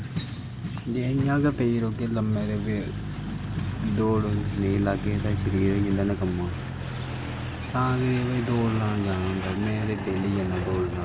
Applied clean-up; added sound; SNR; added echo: none; Truck; 5 dB; none.